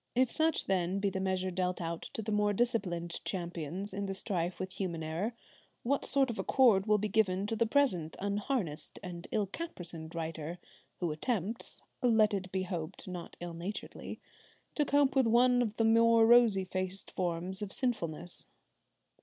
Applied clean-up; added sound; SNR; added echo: none; none; none; none.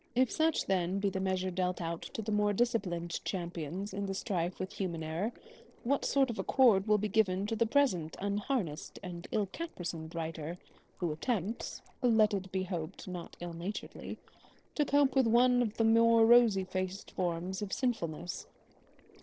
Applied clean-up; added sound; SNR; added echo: neural separator model SepFormer DNS4.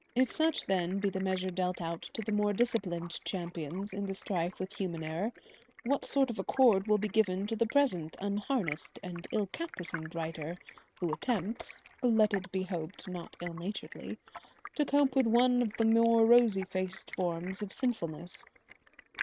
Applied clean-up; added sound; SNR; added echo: neural mask model RNNoise.